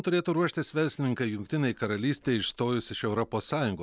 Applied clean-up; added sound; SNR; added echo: none; none; none; none.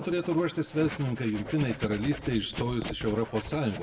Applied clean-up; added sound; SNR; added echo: none; Writing; 11 dB; reverberation time 0.5 s.